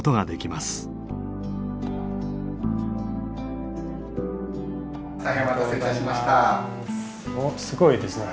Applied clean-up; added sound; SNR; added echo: none; none; none; none.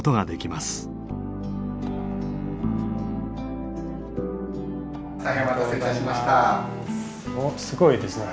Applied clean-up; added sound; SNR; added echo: none; Bowed string instrument; 18 dB; none.